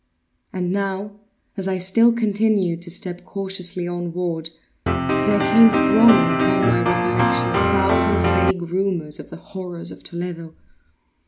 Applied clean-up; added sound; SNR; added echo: none; Piano; -3 dB; none.